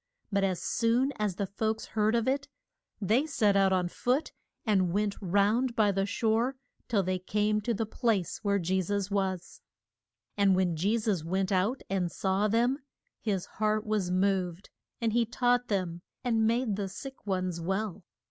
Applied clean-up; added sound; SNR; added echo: none; none; none; none.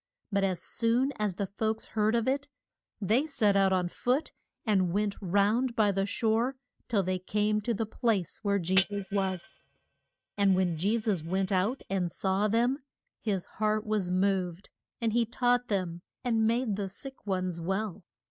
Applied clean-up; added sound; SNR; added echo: neural mask model RNNoise.